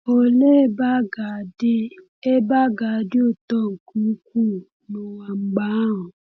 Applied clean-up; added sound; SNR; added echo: none; none; none; none.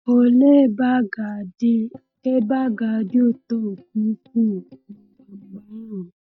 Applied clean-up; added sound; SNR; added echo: neural mask model DeepFilterNet 3.